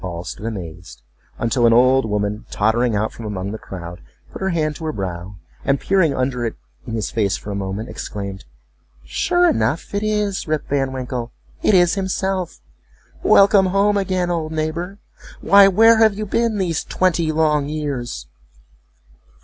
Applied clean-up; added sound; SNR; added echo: none; none; none; none.